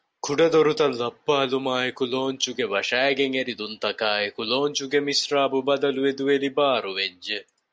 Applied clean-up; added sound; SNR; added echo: none; none; none; none.